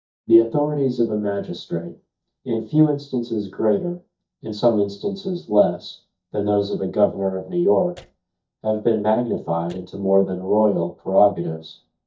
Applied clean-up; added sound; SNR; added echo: neural mask model DeepFilterNet 3.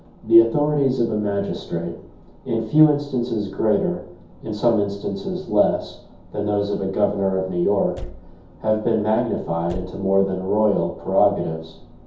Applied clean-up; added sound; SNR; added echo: none; Slam / Car; 16 dB; reverberation time 0.6 s.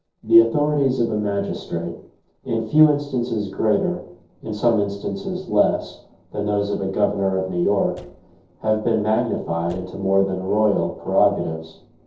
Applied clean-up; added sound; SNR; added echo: neural separator model SepFormer DNS4.